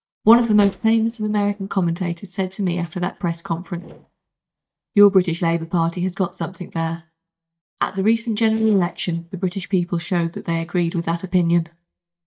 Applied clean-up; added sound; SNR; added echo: neural mask model DeepFilterNet 3.